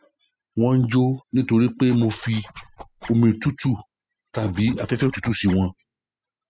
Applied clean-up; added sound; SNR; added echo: classical method spectral subtraction.